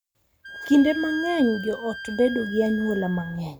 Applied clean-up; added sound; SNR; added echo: none; Wind instrument, woodwind instrument; 12 dB; none.